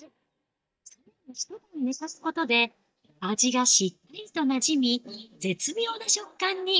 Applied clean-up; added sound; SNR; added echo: neural mask model DeepFilterNet 3.